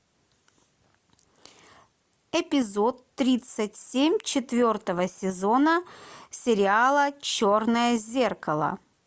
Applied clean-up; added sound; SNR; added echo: none; none; none; none.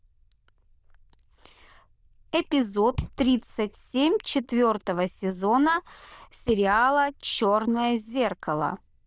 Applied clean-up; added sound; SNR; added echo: neural diffusion model UNIVERSE++.